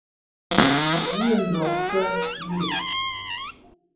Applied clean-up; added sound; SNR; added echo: none; Cupboard open or close; -4 dB; reverberation time 0.9 s.